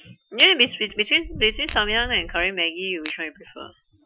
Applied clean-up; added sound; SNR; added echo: classical method Wiener filter.